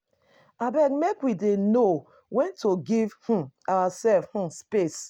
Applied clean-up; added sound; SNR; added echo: none; none; none; none.